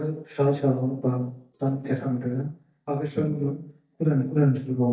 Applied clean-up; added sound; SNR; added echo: neural mask model DeepFilterNet 3.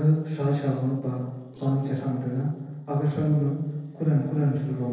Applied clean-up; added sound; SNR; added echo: neural separator model SepFormer DNS4.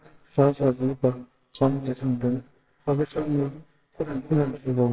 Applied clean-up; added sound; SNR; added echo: neural separator model SepFormer WHAMR!.